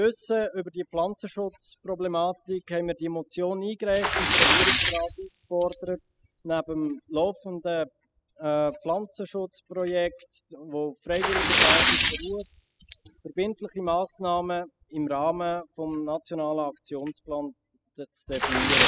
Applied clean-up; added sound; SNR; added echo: classical method spectral subtraction.